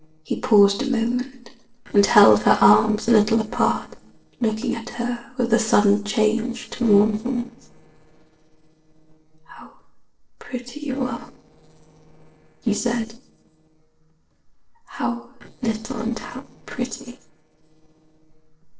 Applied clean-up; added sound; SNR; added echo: neural separator model SepFormer DNS4.